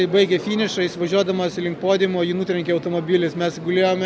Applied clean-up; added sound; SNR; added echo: none; none; none; none.